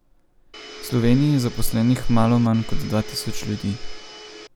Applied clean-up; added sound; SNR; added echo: none; Domestic sounds, home sounds; 18 dB; none.